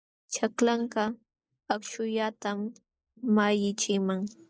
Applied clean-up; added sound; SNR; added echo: neural mask model Resemble Enhance denoiser.